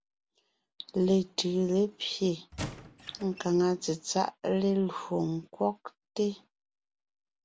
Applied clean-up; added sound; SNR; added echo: none; Squeak / Wood; 12 dB; none.